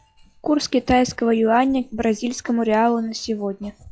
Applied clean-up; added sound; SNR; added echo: classical method log-MMSE.